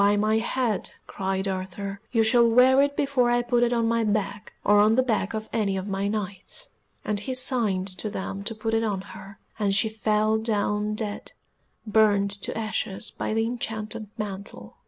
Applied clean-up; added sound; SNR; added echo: none; none; none; none.